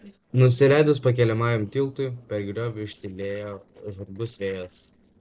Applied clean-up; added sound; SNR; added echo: neural separator model SepFormer DNS4.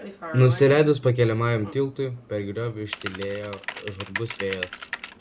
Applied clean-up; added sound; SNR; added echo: none; Typing; 14 dB; none.